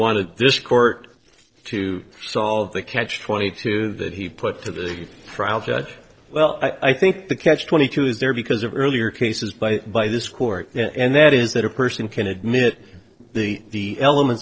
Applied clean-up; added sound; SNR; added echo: neural separator model SepFormer DNS4.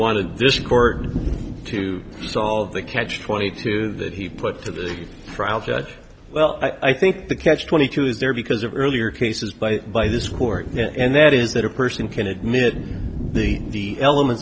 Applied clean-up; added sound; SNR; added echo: none; Thunder; 11 dB; none.